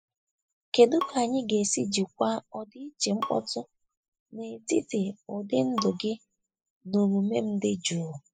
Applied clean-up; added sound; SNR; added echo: classical method spectral subtraction.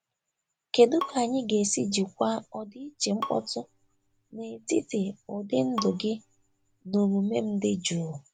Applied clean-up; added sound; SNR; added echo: none; Bowed string instrument; 15 dB; none.